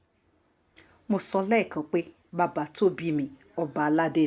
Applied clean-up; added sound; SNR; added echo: none; none; none; none.